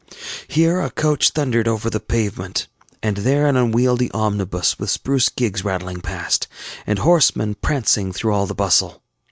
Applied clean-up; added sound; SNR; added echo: none; none; none; none.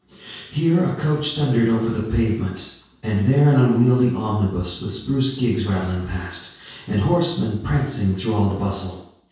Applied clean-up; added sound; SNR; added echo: none; none; none; reverberation time 0.6 s.